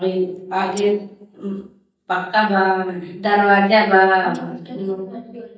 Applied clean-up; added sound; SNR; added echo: neural mask model DeepFilterNet 3.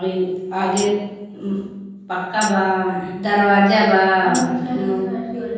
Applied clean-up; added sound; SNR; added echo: none; Tambourine; 17 dB; reverberation time 1.3 s.